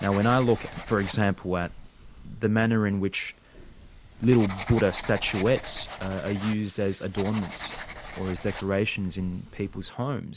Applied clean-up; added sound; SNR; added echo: none; Writing; 13 dB; none.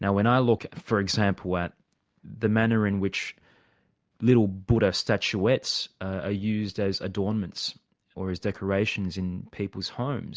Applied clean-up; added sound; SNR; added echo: none; none; none; none.